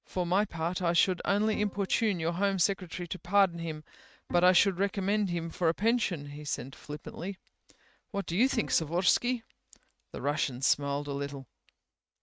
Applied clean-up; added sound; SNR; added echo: neural mask model RNNoise.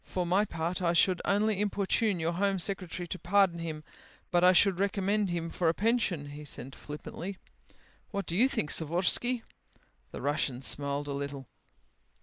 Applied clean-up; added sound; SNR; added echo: neural mask model Resemble Enhance denoiser.